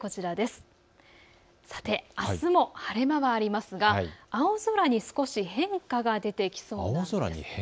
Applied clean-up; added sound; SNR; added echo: none; none; none; none.